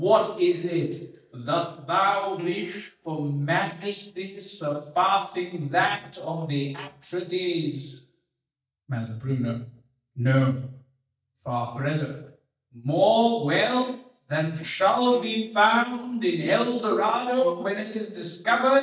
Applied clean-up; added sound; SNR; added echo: neural mask model DeepFilterNet 3.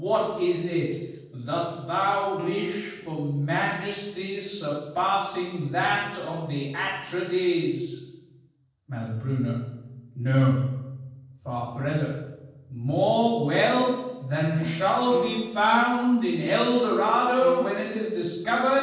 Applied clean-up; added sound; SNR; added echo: neural separator model SepFormer DNS4.